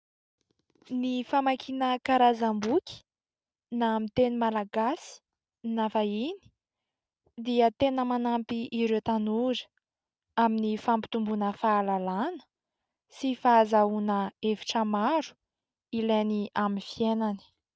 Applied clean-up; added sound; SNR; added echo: none; none; none; none.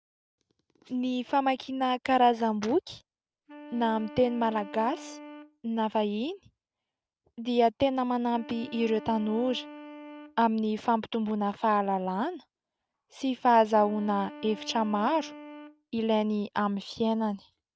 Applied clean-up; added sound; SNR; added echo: none; Wind instrument, woodwind instrument; 18 dB; none.